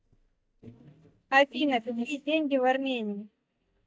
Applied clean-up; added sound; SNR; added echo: neural mask model DeepFilterNet 3.